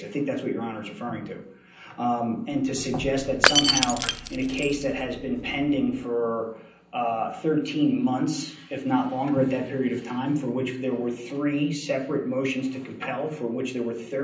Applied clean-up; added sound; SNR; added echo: none; Shatter / Crushing; 1 dB; reverberation time 0.6 s.